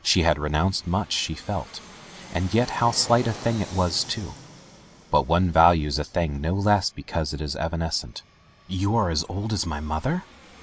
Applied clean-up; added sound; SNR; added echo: none; Fixed-wing aircraft, airplane; 20 dB; none.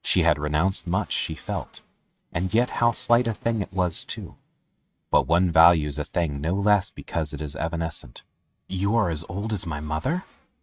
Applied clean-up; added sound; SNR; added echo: neural mask model RNNoise.